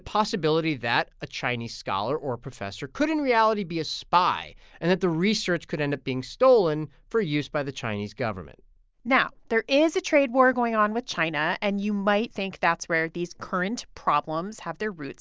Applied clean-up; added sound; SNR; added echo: none; none; none; none.